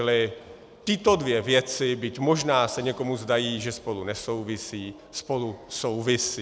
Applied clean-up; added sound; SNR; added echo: none; none; none; none.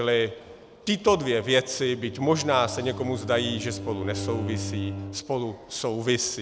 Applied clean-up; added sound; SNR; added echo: none; Bowed string instrument; 11 dB; none.